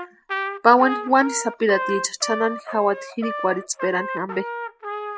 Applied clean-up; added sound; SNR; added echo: none; Trumpet; 8 dB; none.